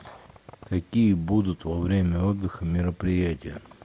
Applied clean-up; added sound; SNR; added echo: none; none; none; none.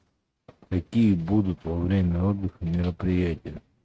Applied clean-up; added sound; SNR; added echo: neural mask model RNNoise.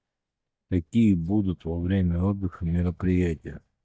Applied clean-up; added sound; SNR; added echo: neural mask model DeepFilterNet 3.